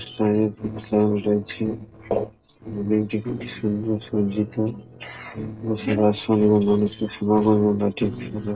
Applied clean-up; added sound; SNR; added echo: neural separator model SepFormer DNS4.